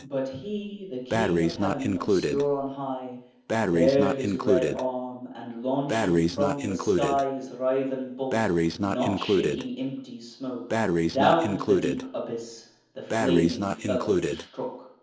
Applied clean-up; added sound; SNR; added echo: none; Breathing; -1 dB; reverberation time 0.7 s.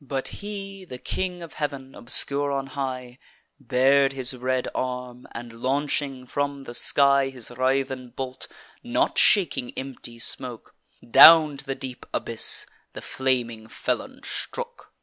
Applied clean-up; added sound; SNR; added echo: none; none; none; none.